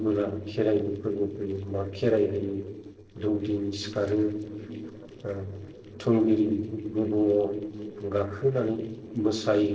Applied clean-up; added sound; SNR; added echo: neural separator model SepFormer DNS4.